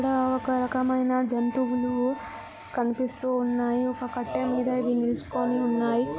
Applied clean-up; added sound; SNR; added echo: none; Wind instrument, woodwind instrument; 17 dB; none.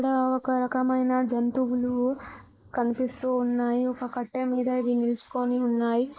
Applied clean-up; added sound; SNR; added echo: neural mask model Resemble Enhance denoiser.